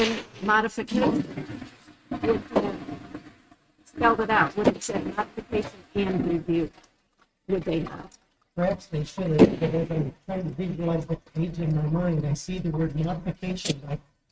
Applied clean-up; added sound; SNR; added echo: neural mask model RNNoise.